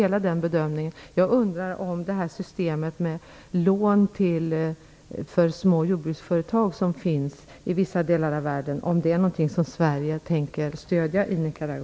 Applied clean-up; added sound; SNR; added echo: none; none; none; none.